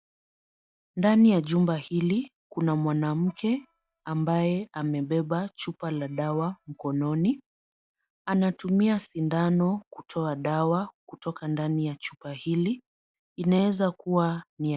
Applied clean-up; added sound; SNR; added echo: neural mask model DeepFilterNet 3.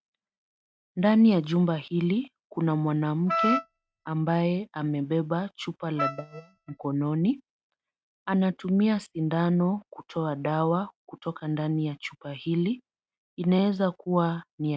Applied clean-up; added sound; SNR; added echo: neural mask model RNNoise.